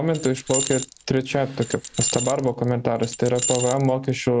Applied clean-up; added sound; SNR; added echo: none; Keys jangling; 7 dB; none.